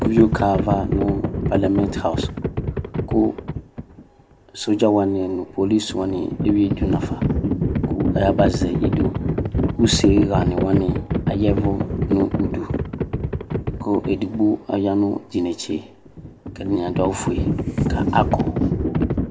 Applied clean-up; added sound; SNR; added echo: none; Livestock, farm animals, working animals; 1 dB; none.